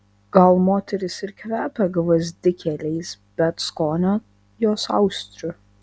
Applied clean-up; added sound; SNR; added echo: none; none; none; none.